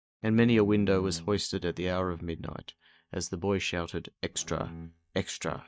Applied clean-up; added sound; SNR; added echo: neural mask model DeepFilterNet 3.